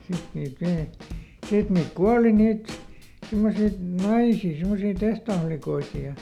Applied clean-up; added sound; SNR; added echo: none; Snare drum / Drum kit; 15 dB; none.